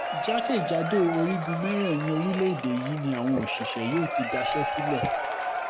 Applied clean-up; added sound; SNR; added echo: none; Applause / Crowd / Cheering; 3 dB; none.